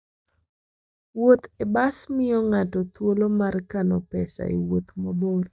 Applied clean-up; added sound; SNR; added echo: neural mask model DeepFilterNet 3.